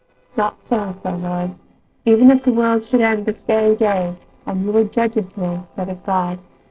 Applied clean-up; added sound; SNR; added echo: neural separator model SepFormer DNS4.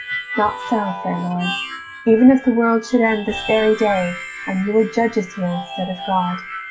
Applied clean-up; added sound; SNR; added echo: classical method log-MMSE.